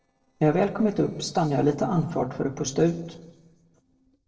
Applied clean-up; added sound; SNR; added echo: neural separator model SepFormer DNS4.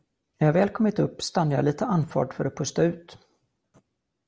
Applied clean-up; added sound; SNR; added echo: none; none; none; none.